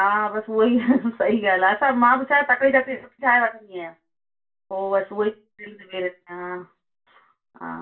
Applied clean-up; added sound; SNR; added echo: none; none; none; reverberation time 0.2 s.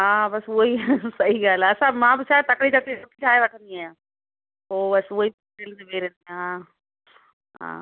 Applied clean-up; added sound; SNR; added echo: none; none; none; none.